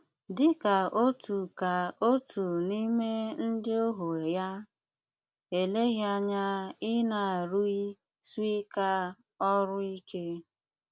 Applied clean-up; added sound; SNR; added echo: none; none; none; none.